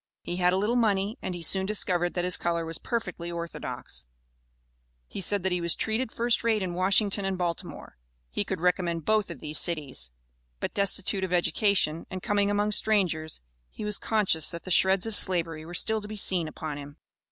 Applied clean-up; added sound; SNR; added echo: none; none; none; none.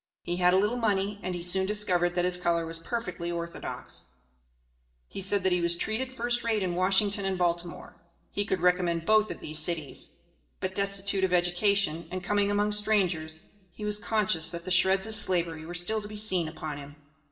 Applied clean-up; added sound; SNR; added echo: none; none; none; reverberation time 1.4 s.